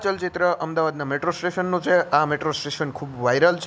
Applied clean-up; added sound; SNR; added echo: none; none; none; none.